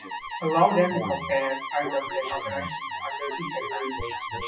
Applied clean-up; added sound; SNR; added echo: classical method WPE with log-MMSE.